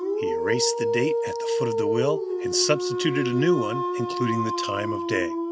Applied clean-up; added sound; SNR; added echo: none; Dog; -1 dB; none.